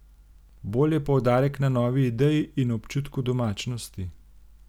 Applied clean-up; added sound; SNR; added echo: none; none; none; none.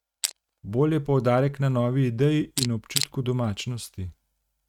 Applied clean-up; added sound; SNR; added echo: neural mask model RNNoise.